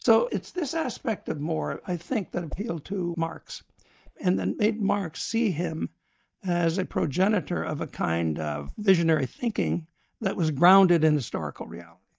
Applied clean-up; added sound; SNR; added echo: neural mask model DeepFilterNet 3.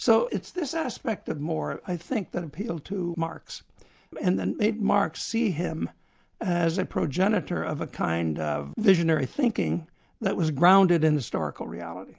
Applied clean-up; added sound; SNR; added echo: none; none; none; none.